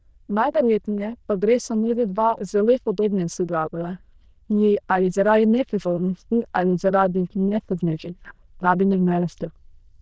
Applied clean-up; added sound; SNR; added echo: neural diffusion model UNIVERSE++.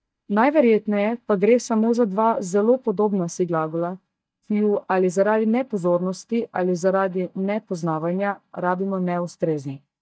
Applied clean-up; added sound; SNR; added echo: neural mask model DeepFilterNet 3.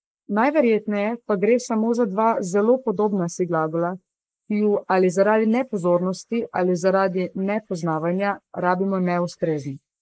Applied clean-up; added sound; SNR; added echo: neural mask model Resemble Enhance denoiser.